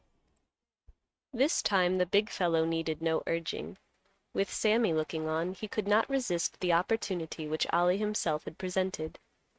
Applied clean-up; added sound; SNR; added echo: neural mask model RNNoise.